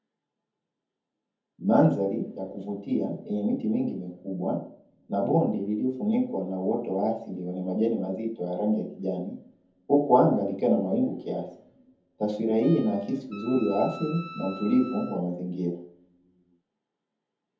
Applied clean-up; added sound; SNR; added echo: none; Wind instrument, woodwind instrument; 16 dB; reverberation time 0.6 s.